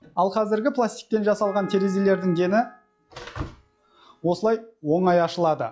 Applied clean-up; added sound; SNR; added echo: classical method log-MMSE.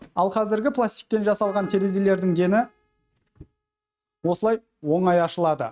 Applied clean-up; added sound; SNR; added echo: neural mask model RNNoise.